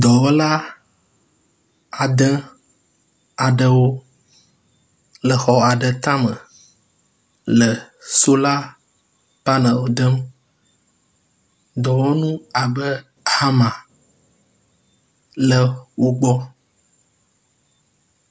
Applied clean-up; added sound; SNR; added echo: none; none; none; none.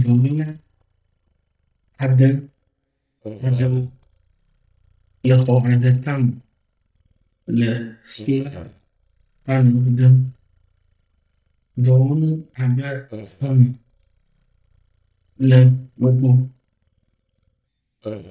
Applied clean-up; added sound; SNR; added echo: neural mask model DeepFilterNet 3.